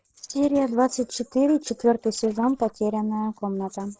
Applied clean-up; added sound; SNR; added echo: neural separator model SepFormer DNS4.